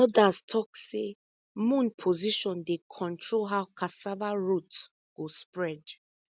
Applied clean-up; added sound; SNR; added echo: none; none; none; none.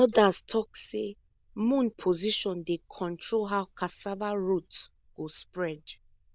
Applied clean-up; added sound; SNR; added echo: neural diffusion model UNIVERSE++.